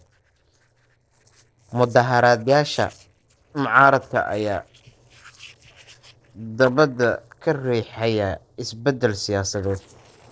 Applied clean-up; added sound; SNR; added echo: neural separator model SepFormer DNS4.